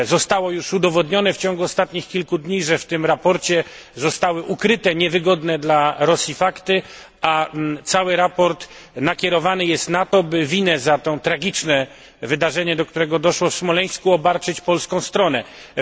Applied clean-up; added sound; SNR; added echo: none; none; none; none.